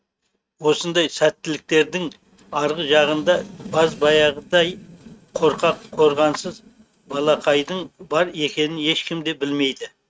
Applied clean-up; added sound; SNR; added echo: neural mask model RNNoise.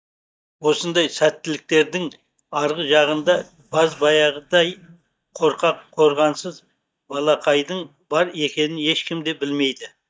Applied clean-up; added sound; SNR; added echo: neural mask model DeepFilterNet 3.